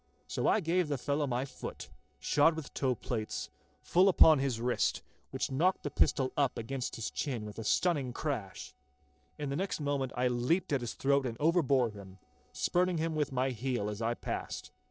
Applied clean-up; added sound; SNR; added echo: neural separator model SepFormer DNS4.